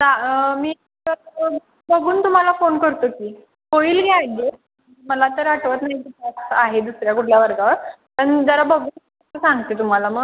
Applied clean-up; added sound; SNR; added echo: none; none; none; none.